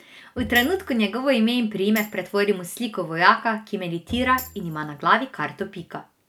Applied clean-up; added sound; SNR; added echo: none; Bowed string instrument + Tambourine; 18 dB; none.